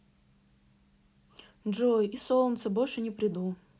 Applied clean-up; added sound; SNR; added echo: none; none; none; none.